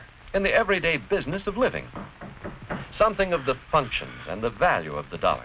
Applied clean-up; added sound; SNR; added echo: none; none; none; none.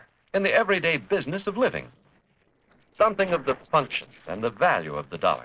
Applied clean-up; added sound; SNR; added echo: neural separator model SepFormer DNS4.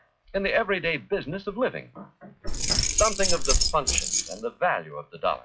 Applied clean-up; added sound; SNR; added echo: classical method log-MMSE.